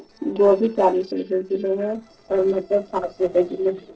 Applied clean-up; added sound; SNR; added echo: neural separator model SepFormer DNS4.